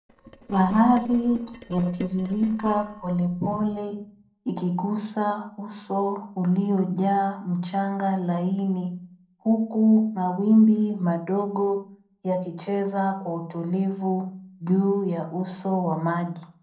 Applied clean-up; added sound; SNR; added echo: neural separator model SepFormer DNS4.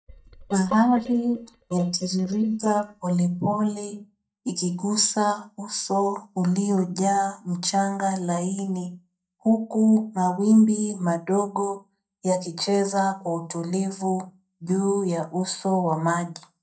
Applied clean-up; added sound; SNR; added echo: neural mask model DeepFilterNet 3.